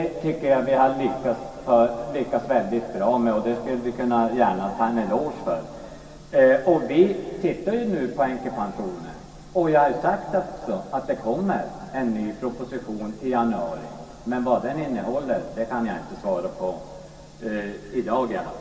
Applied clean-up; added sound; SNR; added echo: none; none; none; reverberation time 2.6 s.